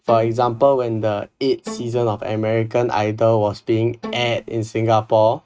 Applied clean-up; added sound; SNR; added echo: neural mask model RNNoise.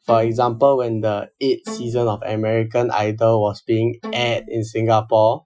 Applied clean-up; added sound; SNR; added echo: classical method Wiener filter.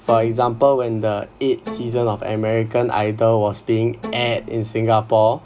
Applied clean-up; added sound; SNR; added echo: none; Bowed string instrument; 17 dB; none.